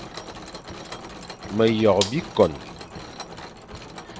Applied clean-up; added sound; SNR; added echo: none; Gunshot, gunfire + Mechanisms; 10 dB; none.